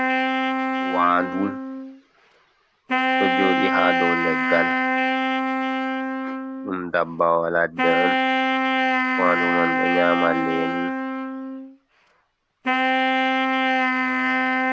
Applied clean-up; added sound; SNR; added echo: none; Wind instrument, woodwind instrument; -4 dB; none.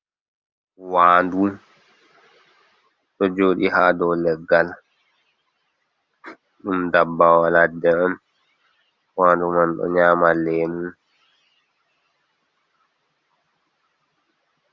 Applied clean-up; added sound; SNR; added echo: none; none; none; none.